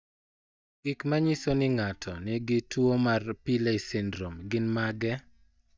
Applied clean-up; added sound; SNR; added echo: neural mask model DeepFilterNet 3.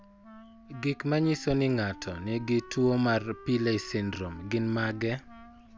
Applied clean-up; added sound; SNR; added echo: none; Wind instrument, woodwind instrument; 20 dB; none.